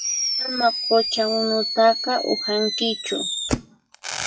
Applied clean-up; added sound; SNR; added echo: classical method WPE with log-MMSE.